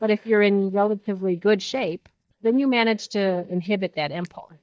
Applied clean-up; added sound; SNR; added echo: neural mask model DeepFilterNet 3.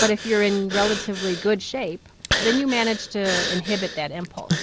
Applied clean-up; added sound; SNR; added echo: none; Breathing; 5 dB; none.